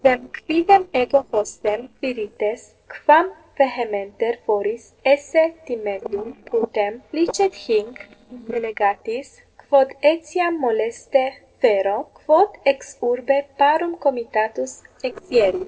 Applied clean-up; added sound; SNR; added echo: neural separator model SepFormer DNS4.